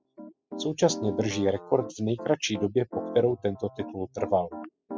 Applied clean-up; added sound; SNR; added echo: classical method spectral subtraction.